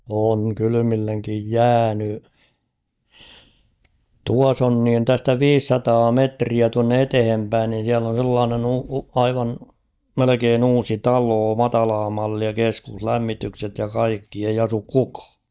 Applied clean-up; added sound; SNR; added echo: neural mask model DeepFilterNet 3.